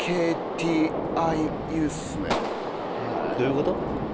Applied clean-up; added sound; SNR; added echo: none; Gunshot, gunfire; 1 dB; none.